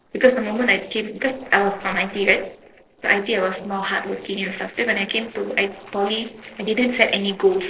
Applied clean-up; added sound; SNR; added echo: neural separator model SepFormer DNS4.